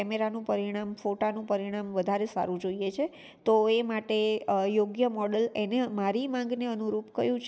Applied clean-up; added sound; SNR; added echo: none; none; none; none.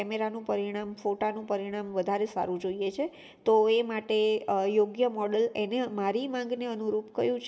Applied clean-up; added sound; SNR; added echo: none; none; none; reverberation time 0.5 s.